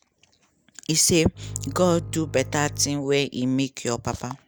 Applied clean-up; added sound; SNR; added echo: none; Bowed string instrument; 12 dB; none.